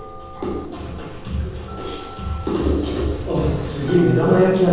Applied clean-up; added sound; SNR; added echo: none; Telephone; 17 dB; reverberation time 1.3 s.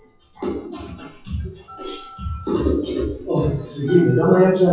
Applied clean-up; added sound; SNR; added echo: classical method WPE with log-MMSE.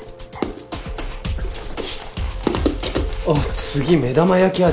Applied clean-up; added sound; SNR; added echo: none; none; none; none.